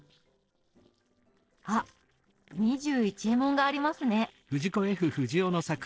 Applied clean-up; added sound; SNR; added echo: neural separator model SepFormer DNS4.